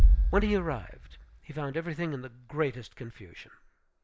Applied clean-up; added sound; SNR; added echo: none; Bass drum; -5 dB; none.